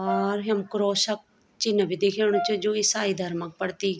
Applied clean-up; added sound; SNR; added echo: none; Brass instrument; 10 dB; none.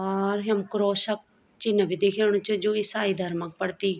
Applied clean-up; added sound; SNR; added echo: none; none; none; none.